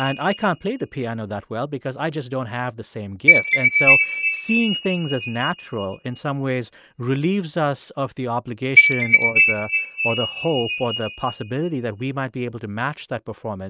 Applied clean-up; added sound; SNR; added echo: neural mask model RNNoise.